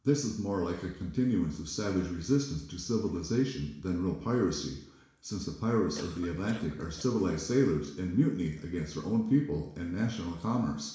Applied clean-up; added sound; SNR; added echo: none; Cough; 19 dB; reverberation time 0.7 s.